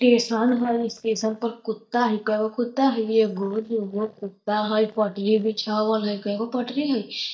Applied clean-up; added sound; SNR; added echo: neural mask model DeepFilterNet 3.